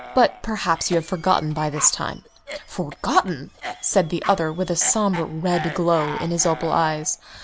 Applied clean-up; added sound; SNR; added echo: none; Cough; 14 dB; none.